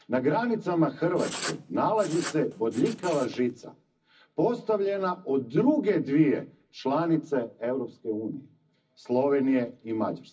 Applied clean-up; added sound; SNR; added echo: none; Writing; 13 dB; reverberation time 0.4 s.